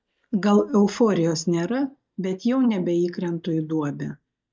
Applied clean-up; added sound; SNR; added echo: neural mask model DeepFilterNet 3.